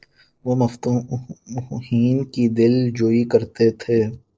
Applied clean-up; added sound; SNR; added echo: neural separator model SepFormer DNS4.